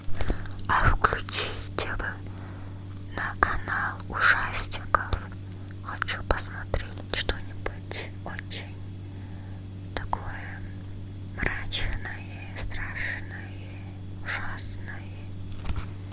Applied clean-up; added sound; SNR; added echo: none; none; none; none.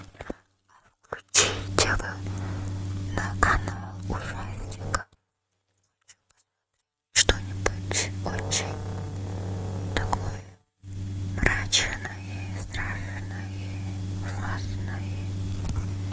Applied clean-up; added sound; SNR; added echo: neural mask model RNNoise.